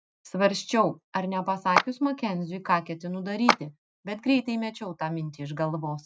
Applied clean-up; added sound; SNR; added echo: neural mask model RNNoise.